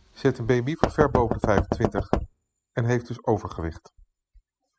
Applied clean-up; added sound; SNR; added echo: classical method spectral subtraction.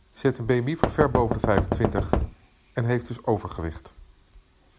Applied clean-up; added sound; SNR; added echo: none; Knock; -2 dB; none.